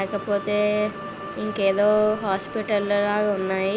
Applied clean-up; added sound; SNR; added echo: none; Wind instrument, woodwind instrument; 15 dB; none.